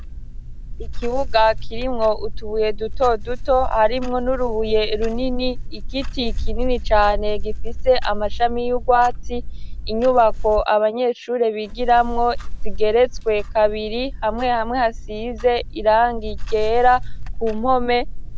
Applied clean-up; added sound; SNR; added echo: none; Clock; 3 dB; none.